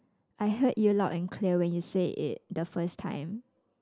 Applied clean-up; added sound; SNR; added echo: none; none; none; none.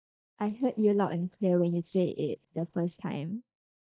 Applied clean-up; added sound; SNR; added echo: neural mask model DeepFilterNet 3.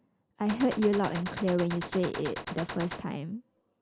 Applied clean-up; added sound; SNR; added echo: none; Gunshot, gunfire; 9 dB; none.